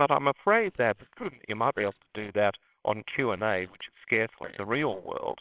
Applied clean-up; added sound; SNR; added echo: neural separator model SepFormer WHAMR!.